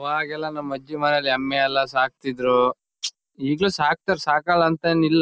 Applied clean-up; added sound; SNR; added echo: none; none; none; none.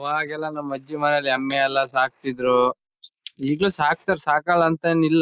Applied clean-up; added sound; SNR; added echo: neural mask model Resemble Enhance denoiser.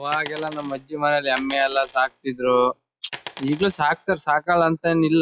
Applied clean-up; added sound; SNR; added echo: classical method log-MMSE.